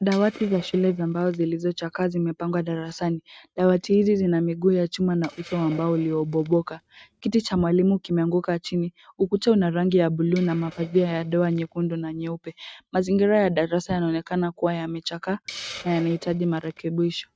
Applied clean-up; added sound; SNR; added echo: neural mask model RNNoise.